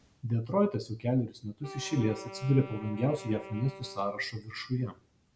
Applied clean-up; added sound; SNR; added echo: none; Wind instrument, woodwind instrument; 15 dB; none.